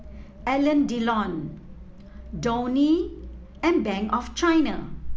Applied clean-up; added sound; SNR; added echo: none; Wind; 12 dB; none.